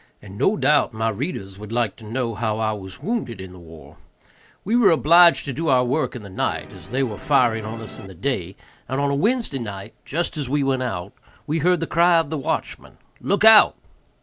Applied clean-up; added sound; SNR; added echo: none; Musical instrument; 15 dB; none.